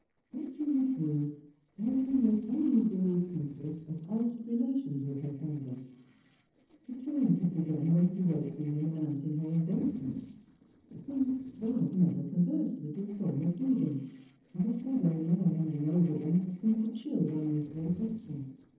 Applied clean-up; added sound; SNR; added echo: neural separator model SepFormer DNS4.